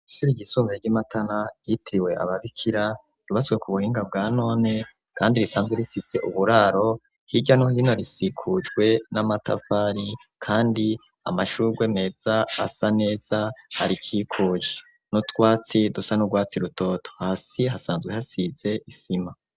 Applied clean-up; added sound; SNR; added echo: none; none; none; none.